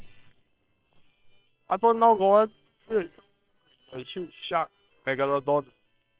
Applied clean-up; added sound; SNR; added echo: neural separator model SepFormer WHAM!.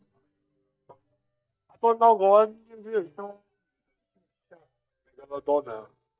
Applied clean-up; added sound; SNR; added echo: neural mask model DeepFilterNet 3.